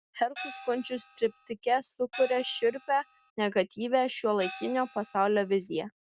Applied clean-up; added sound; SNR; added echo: none; Gong; 14 dB; none.